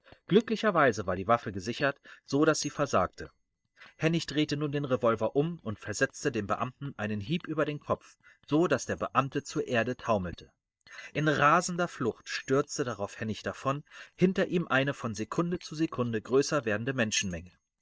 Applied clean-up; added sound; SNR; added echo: neural mask model DeepFilterNet 3.